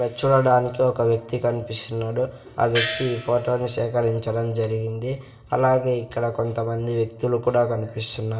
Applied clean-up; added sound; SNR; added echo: none; Gong; 7 dB; reverberation time 1.2 s.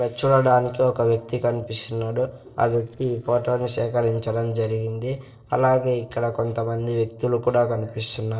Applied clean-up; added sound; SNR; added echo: neural separator model SepFormer DNS4.